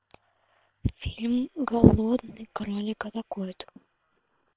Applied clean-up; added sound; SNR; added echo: neural separator model SepFormer WHAM!.